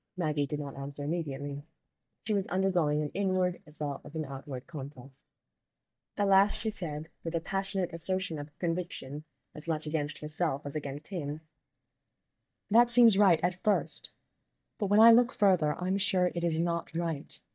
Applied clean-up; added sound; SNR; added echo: neural mask model DeepFilterNet 3.